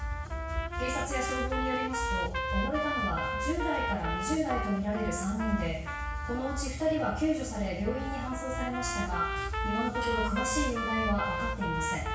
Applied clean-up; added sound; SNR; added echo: none; Trumpet; 4 dB; reverberation time 0.6 s.